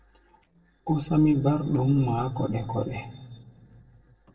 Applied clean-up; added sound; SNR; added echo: neural separator model SepFormer DNS4.